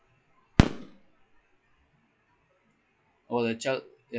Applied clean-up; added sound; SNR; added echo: classical method log-MMSE.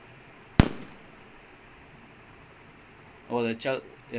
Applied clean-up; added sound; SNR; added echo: none; Fireworks; -4 dB; none.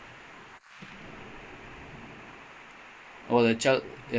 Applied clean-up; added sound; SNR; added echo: neural mask model Resemble Enhance denoiser.